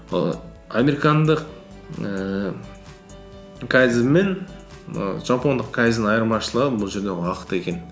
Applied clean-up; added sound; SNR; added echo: none; none; none; none.